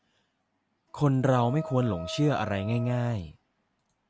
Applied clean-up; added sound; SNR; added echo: none; Wind instrument, woodwind instrument; 14 dB; none.